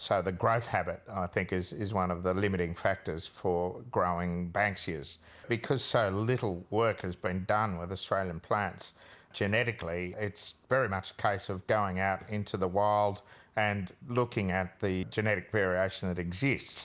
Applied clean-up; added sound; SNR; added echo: none; none; none; none.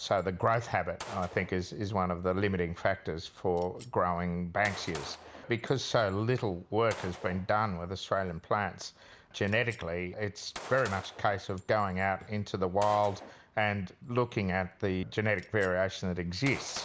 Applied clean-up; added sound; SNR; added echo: none; Gunshot, gunfire; 19 dB; none.